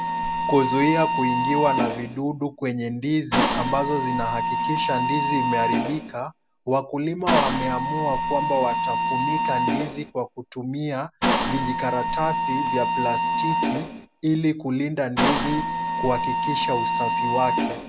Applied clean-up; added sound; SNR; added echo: none; Mechanisms; -1 dB; none.